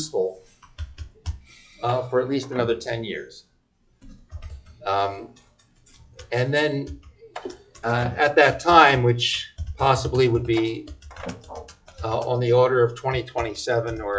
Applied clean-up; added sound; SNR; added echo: classical method log-MMSE.